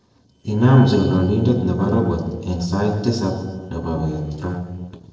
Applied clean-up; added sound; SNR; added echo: neural separator model SepFormer DNS4.